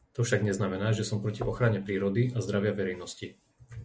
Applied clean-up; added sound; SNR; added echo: none; Knock / Wood; 19 dB; none.